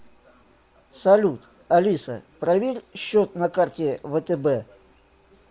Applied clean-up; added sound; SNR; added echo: none; none; none; none.